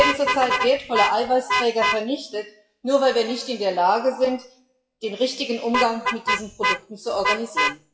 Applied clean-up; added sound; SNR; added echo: classical method WPE with log-MMSE.